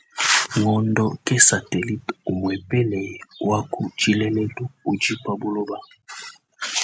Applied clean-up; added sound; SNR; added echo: none; none; none; none.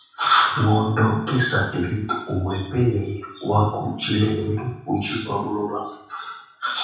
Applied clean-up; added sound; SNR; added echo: none; none; none; reverberation time 0.7 s.